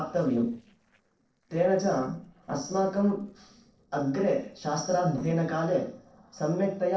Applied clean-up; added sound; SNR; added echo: neural separator model SepFormer DNS4.